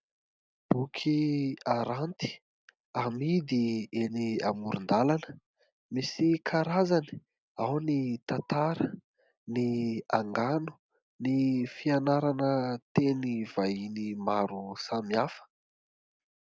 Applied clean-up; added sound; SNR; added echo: none; none; none; none.